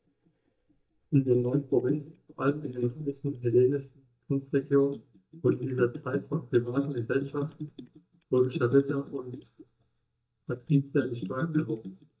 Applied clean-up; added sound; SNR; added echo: neural mask model DeepFilterNet 3.